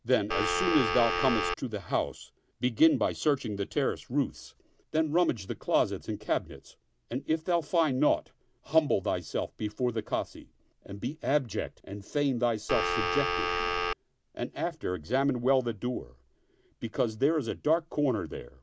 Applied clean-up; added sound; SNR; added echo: none; Telephone; -1 dB; none.